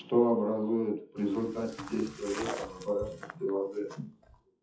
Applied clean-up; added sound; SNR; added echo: classical method WPE with log-MMSE.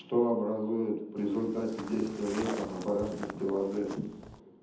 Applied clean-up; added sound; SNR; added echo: none; Walk, footsteps; 13 dB; reverberation time 0.8 s.